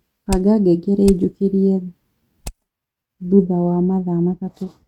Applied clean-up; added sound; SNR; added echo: neural mask model RNNoise.